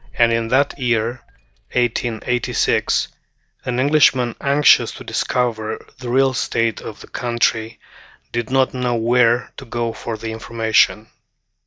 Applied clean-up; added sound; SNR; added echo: neural mask model DeepFilterNet 3.